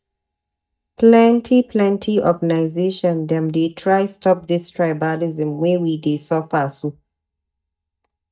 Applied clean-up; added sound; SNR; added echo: neural mask model DeepFilterNet 3.